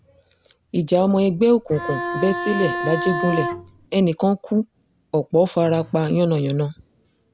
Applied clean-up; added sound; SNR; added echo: none; Bowed string instrument; 6 dB; none.